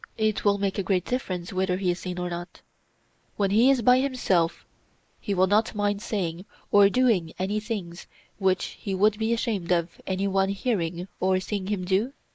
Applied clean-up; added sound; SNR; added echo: neural mask model Resemble Enhance denoiser.